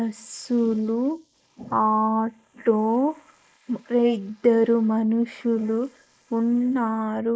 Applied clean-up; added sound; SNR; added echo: neural mask model Resemble Enhance denoiser.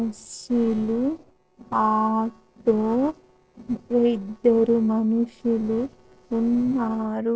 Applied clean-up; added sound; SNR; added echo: neural separator model SepFormer DNS4.